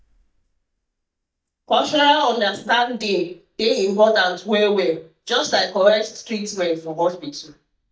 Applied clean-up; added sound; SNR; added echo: neural mask model DeepFilterNet 3.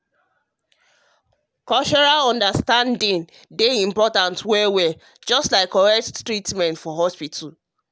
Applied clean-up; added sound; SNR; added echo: none; none; none; none.